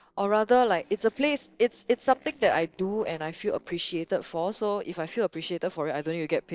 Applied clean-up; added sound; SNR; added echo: neural separator model SepFormer DNS4.